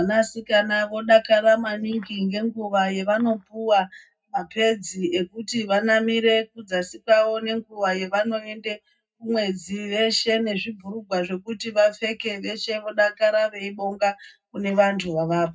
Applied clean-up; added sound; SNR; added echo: neural mask model DeepFilterNet 3.